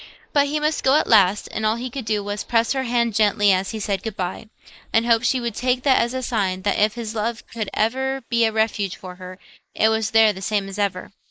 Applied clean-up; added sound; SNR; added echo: neural mask model Resemble Enhance denoiser.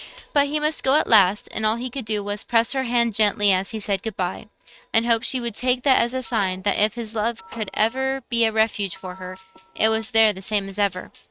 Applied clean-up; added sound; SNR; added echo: neural mask model RNNoise.